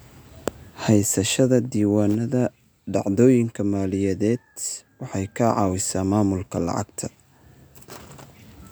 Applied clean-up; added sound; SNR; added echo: none; none; none; none.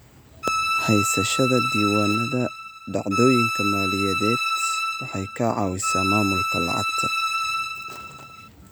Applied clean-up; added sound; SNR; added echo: none; Bowed string instrument; 0 dB; none.